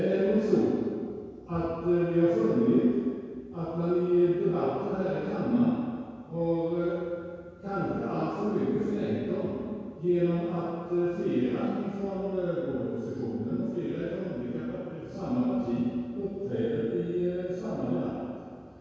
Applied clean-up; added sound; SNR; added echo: none; none; none; reverberation time 2.0 s.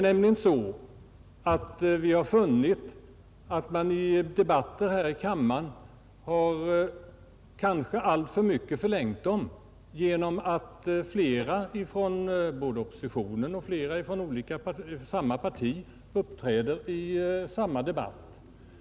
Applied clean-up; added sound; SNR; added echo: none; none; none; none.